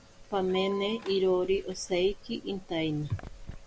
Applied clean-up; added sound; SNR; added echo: none; Alarm; 15 dB; none.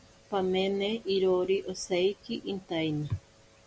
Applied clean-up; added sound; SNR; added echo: none; none; none; none.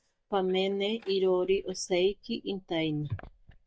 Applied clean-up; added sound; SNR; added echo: neural mask model DeepFilterNet 3.